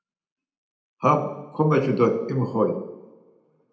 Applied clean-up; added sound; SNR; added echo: none; none; none; reverberation time 0.7 s.